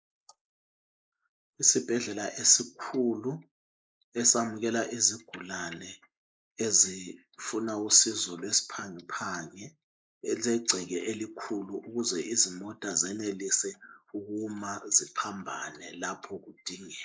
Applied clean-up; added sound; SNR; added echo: neural mask model Resemble Enhance denoiser.